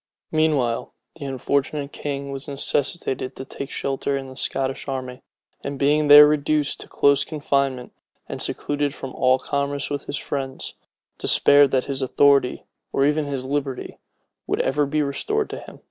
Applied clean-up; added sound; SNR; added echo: none; none; none; none.